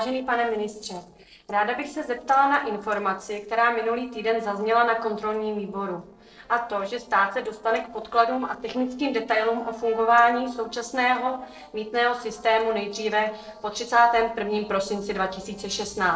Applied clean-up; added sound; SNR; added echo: neural separator model SepFormer DNS4.